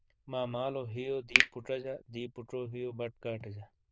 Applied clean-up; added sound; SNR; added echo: neural diffusion model UNIVERSE++.